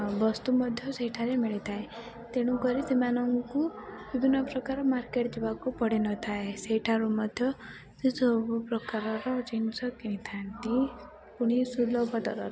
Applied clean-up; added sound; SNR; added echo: none; none; none; none.